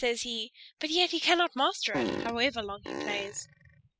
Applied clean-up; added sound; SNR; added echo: classical method spectral subtraction.